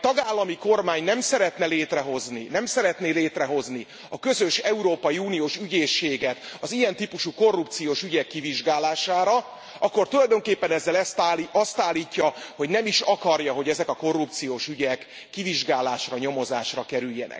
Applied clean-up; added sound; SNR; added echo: none; none; none; none.